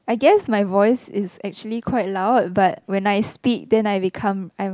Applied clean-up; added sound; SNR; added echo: none; none; none; none.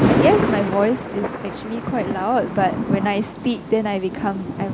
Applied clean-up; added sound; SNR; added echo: none; Thunder; 1 dB; none.